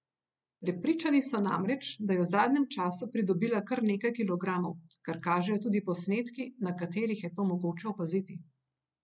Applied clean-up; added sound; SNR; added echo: none; none; none; none.